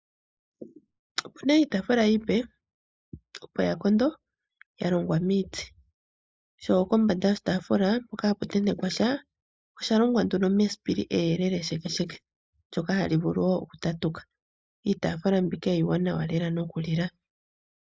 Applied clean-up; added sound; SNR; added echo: neural mask model Resemble Enhance denoiser.